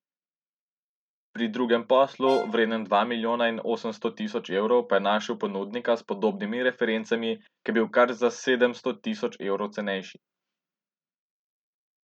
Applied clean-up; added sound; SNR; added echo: neural mask model RNNoise.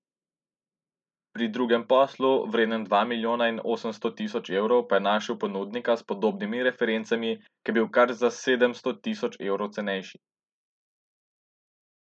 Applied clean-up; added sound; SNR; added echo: neural mask model Resemble Enhance denoiser.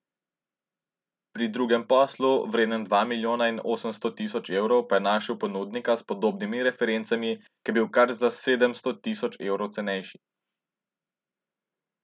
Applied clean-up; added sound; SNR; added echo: none; none; none; none.